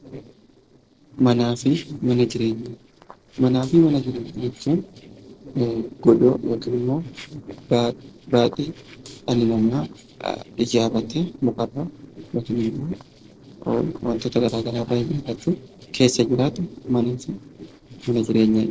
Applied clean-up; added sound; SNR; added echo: neural separator model SepFormer DNS4.